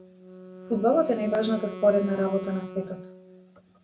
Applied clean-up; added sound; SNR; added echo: none; Wind instrument, woodwind instrument; 14 dB; none.